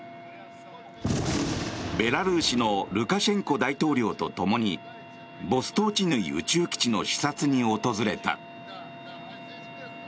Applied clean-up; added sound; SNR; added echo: none; Gunshot, gunfire; 5 dB; none.